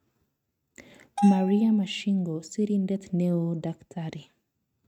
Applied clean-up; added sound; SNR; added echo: neural mask model RNNoise.